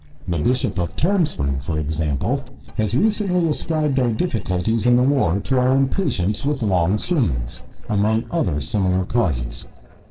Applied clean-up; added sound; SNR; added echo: neural separator model SepFormer DNS4.